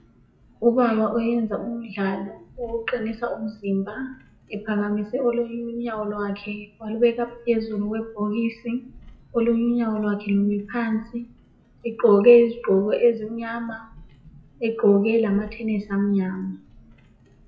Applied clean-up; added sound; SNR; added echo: classical method WPE with log-MMSE.